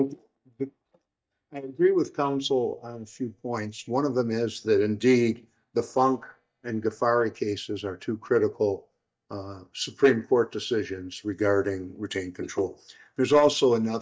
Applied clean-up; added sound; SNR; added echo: neural mask model DeepFilterNet 3.